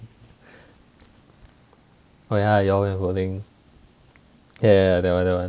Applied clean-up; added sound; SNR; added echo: none; none; none; none.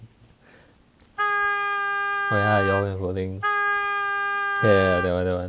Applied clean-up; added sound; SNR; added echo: none; Wind instrument, woodwind instrument; -1 dB; none.